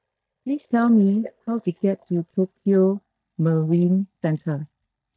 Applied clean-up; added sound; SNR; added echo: neural mask model DeepFilterNet 3.